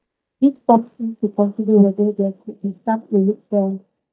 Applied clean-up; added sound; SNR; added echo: neural mask model DeepFilterNet 3.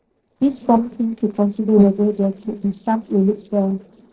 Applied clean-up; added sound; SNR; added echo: neural separator model SepFormer DNS4.